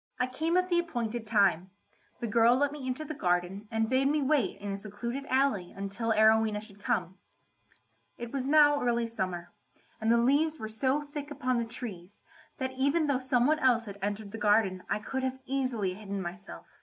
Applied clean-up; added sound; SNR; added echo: none; none; none; none.